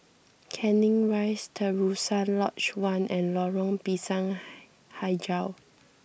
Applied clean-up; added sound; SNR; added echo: none; none; none; none.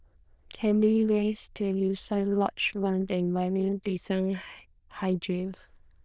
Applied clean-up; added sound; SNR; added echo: neural diffusion model UNIVERSE++.